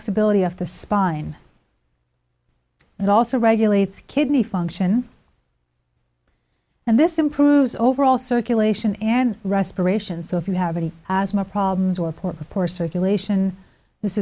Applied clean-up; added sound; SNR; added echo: none; none; none; none.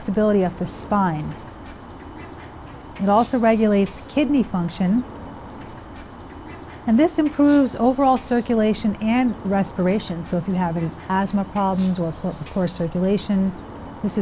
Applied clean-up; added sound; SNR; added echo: none; Bird; 16 dB; none.